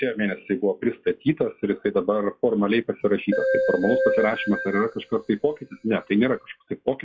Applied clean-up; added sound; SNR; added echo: classical method log-MMSE.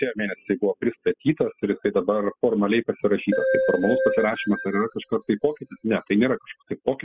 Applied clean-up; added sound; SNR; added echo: classical method spectral subtraction.